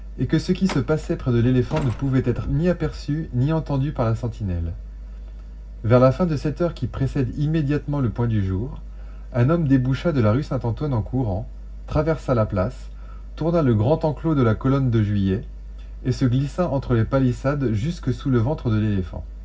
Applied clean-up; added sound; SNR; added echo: none; Truck; 14 dB; reverberation time 0.4 s.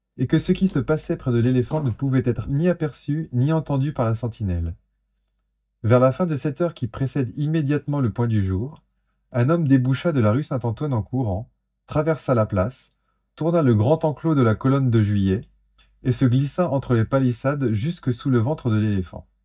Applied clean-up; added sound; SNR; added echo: neural mask model DeepFilterNet 3.